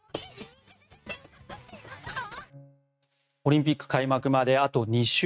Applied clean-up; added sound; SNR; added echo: neural mask model RNNoise.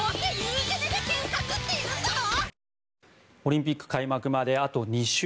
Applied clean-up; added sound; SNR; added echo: none; none; none; none.